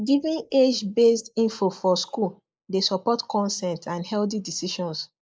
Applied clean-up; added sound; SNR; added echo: neural mask model Resemble Enhance denoiser.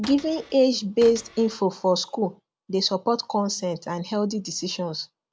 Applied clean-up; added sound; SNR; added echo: none; Cupboard open or close / Door; 18 dB; none.